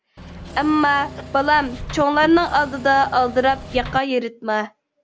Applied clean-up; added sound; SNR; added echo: none; Engine / Mechanisms; 14 dB; none.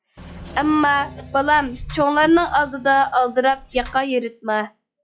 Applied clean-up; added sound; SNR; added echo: classical method log-MMSE.